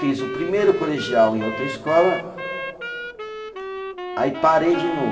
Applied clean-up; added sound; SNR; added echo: none; Wind instrument, woodwind instrument; 9 dB; reverberation time 2.3 s.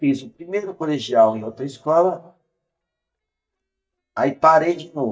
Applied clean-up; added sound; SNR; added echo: neural mask model DeepFilterNet 3.